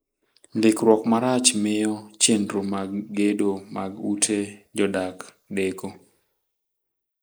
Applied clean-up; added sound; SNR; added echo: neural mask model Resemble Enhance denoiser.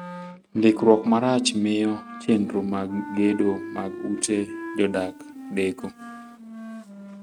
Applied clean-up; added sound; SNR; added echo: neural mask model RNNoise.